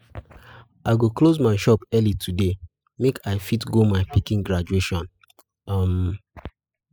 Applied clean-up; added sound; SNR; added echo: classical method spectral subtraction.